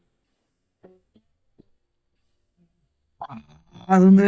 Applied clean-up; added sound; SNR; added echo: neural mask model DeepFilterNet 3.